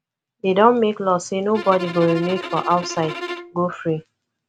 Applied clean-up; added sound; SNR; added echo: none; Bowed string instrument; 11 dB; none.